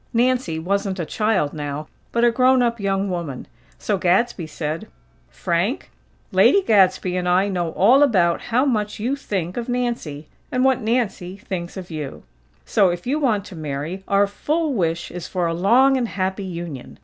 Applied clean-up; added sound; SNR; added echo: none; none; none; none.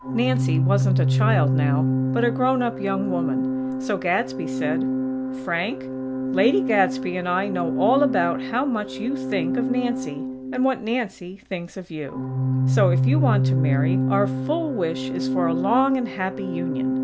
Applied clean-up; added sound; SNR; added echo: none; Organ; -1 dB; none.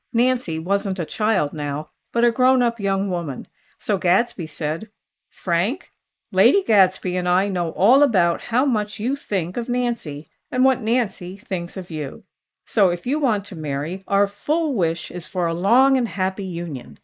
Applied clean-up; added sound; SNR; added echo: neural mask model Resemble Enhance denoiser.